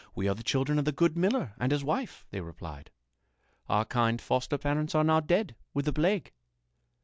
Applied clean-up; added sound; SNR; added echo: none; none; none; none.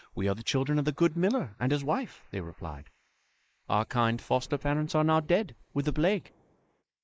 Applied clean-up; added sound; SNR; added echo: neural mask model Resemble Enhance denoiser.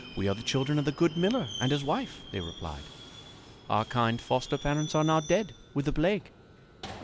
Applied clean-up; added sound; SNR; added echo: none; Subway, metro, underground; 14 dB; none.